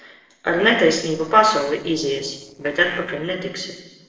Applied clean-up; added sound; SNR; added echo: neural separator model SepFormer DNS4.